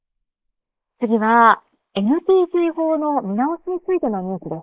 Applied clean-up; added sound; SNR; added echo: neural mask model Resemble Enhance denoiser.